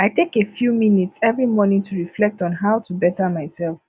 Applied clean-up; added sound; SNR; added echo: none; none; none; none.